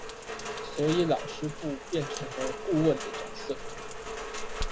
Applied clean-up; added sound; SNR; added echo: none; Rain; 5 dB; none.